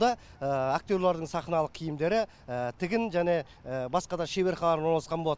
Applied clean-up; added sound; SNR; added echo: none; none; none; none.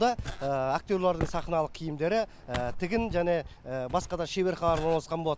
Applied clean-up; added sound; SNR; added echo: none; Walk, footsteps; 10 dB; none.